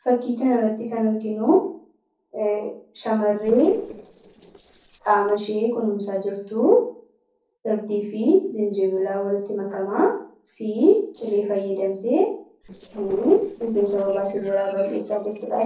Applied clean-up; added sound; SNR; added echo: neural separator model SepFormer DNS4.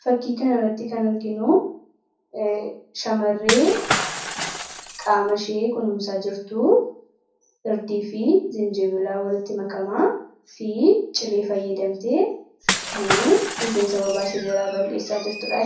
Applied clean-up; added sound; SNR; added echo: none; Shatter / Crushing; 4 dB; reverberation time 0.6 s.